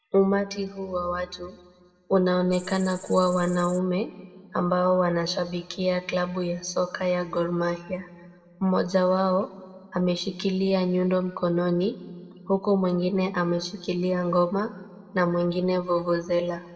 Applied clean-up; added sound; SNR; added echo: none; Cricket; 18 dB; reverberation time 1.3 s.